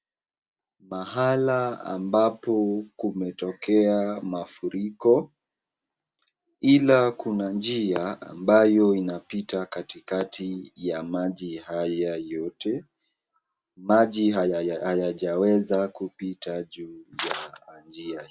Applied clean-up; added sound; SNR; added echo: none; none; none; none.